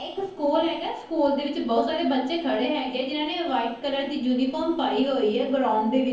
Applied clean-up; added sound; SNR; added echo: neural separator model SepFormer DNS4.